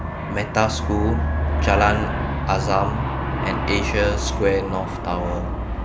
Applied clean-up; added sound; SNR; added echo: none; Aircraft; 0 dB; none.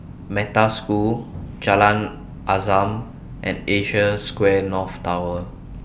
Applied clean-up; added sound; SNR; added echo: none; none; none; none.